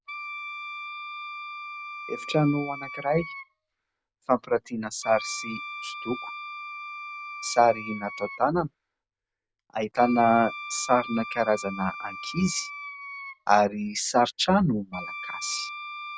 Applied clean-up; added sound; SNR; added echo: none; Wind instrument, woodwind instrument; 11 dB; none.